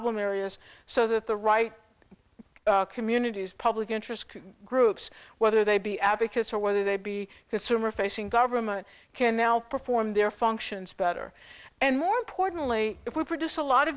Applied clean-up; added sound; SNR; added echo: none; none; none; none.